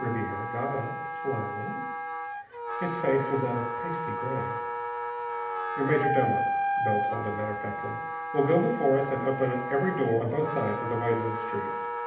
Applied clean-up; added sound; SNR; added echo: none; Wind instrument, woodwind instrument; 2 dB; reverberation time 0.8 s.